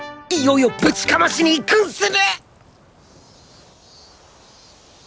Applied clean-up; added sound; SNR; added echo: none; Water / Splash, splatter; 13 dB; none.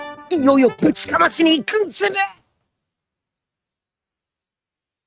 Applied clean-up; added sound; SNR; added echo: neural mask model RNNoise.